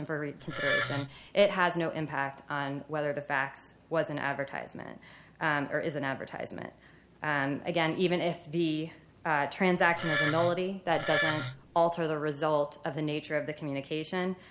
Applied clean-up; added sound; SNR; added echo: none; Wood; 2 dB; none.